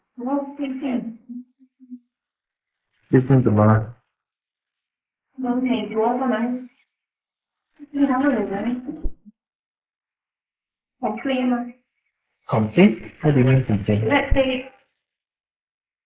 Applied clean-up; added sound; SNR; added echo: neural mask model Resemble Enhance denoiser.